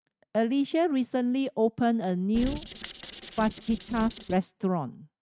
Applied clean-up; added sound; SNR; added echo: neural mask model RNNoise.